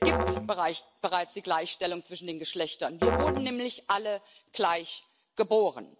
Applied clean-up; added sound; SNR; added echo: none; Musical instrument; 3 dB; none.